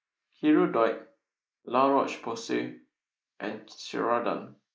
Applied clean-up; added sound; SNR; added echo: neural mask model Resemble Enhance denoiser.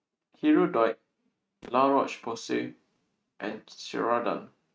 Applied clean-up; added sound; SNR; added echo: neural mask model RNNoise.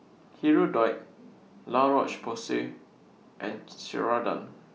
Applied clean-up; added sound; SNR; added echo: none; none; none; none.